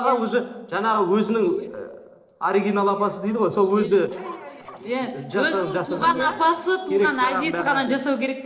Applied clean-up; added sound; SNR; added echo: neural separator model SepFormer DNS4.